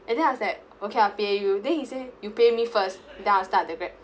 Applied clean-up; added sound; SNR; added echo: none; none; none; none.